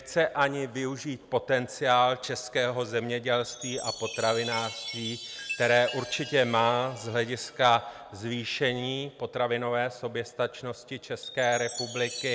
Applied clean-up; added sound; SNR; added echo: none; Chime; 14 dB; none.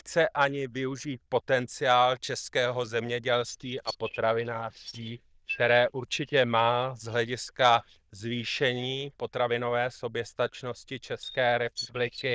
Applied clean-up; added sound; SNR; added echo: neural diffusion model UNIVERSE++.